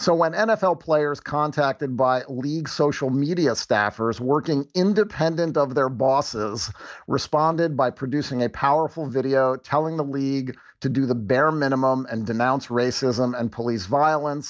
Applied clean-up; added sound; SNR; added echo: none; none; none; none.